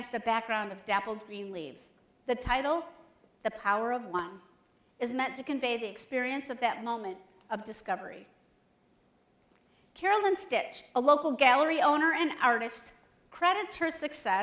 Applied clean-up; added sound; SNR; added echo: none; none; none; none.